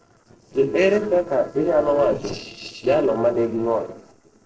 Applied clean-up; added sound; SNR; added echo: neural separator model SepFormer DNS4.